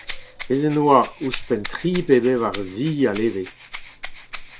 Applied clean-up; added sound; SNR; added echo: none; Rattle (instrument); 13 dB; none.